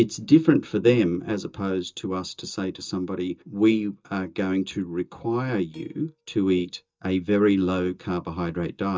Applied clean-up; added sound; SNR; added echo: neural mask model DeepFilterNet 3.